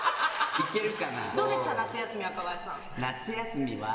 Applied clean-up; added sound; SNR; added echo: none; Breathing; 15 dB; reverberation time 2.6 s.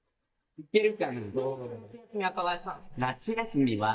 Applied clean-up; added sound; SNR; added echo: neural mask model DeepFilterNet 3.